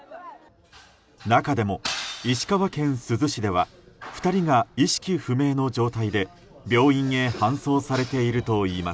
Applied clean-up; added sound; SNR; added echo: none; none; none; none.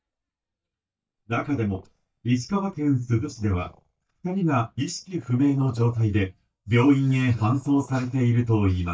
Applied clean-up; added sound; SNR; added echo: neural mask model DeepFilterNet 3.